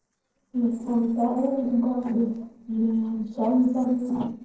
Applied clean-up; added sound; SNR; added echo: neural separator model SepFormer DNS4.